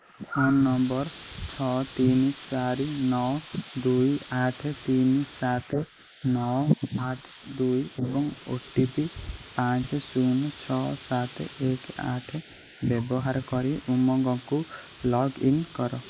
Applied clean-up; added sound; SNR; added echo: neural mask model Resemble Enhance denoiser.